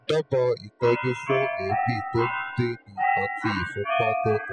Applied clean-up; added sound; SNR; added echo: classical method spectral subtraction.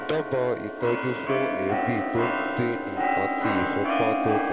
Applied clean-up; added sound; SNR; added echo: none; Keyboard (musical); -2 dB; none.